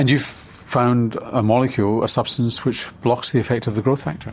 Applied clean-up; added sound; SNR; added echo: none; none; none; none.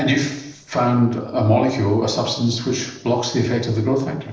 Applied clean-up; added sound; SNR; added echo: neural separator model SepFormer DNS4.